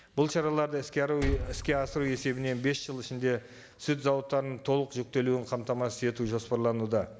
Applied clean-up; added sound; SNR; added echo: none; Liquid; 10 dB; none.